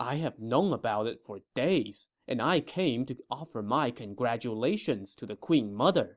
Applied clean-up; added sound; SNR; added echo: none; none; none; none.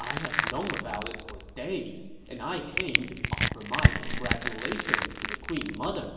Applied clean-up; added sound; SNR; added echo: none; Crushing; -5 dB; reverberation time 1.2 s.